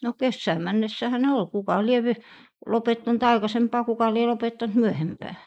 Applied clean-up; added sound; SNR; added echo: neural mask model Resemble Enhance denoiser.